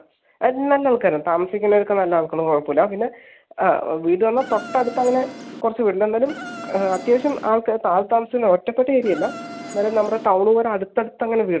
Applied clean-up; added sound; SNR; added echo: none; Insect; 14 dB; none.